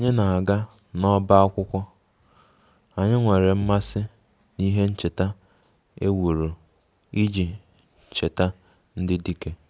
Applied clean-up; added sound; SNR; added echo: none; Bass drum; 14 dB; none.